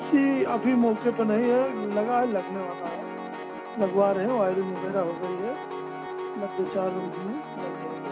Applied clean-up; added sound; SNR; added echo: none; Piano; 8 dB; reverberation time 1.1 s.